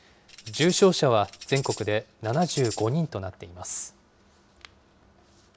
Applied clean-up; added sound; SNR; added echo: none; Tambourine; 14 dB; none.